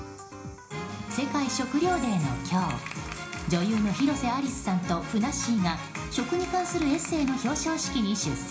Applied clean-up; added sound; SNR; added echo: none; none; none; reverberation time 0.4 s.